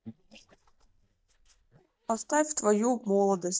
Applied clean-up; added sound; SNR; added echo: neural mask model DeepFilterNet 3.